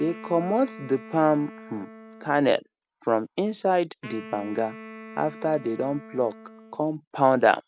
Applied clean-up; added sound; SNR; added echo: none; Wind instrument, woodwind instrument; 18 dB; none.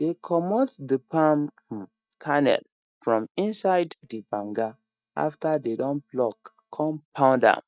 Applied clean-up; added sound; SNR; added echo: neural mask model DeepFilterNet 3.